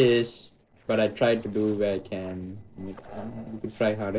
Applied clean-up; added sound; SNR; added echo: neural separator model SepFormer DNS4.